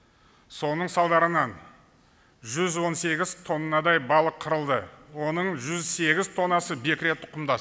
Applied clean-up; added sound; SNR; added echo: none; none; none; none.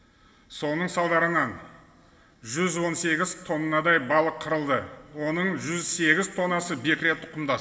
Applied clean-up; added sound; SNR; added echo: none; none; none; reverberation time 1.3 s.